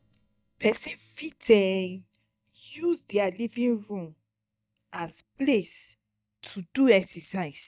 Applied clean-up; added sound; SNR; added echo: neural mask model DeepFilterNet 3.